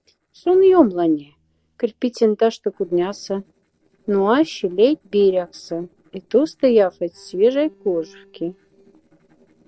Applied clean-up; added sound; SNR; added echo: neural separator model SepFormer DNS4.